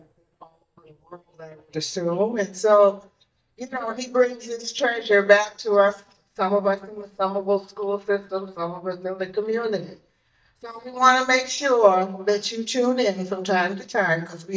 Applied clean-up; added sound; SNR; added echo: neural mask model DeepFilterNet 3.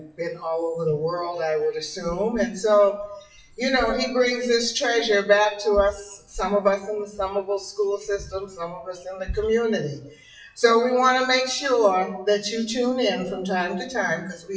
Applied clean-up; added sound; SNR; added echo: classical method WPE with log-MMSE.